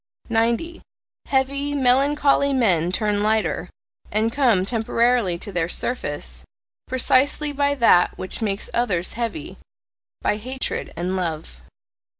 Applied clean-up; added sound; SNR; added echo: none; none; none; none.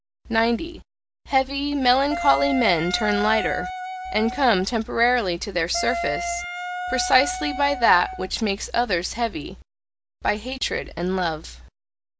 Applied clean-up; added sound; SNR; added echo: none; Wind instrument, woodwind instrument; 6 dB; none.